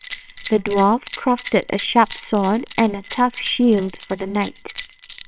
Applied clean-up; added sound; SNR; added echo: neural separator model SepFormer WHAMR!.